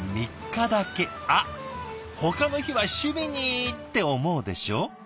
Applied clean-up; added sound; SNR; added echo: none; none; none; none.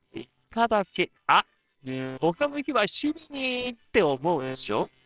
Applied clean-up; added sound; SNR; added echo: neural separator model SepFormer WHAMR!.